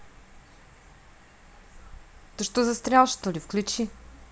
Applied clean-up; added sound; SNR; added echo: none; none; none; none.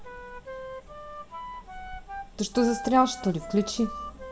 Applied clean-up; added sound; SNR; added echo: none; Wind instrument, woodwind instrument; 11 dB; reverberation time 2.1 s.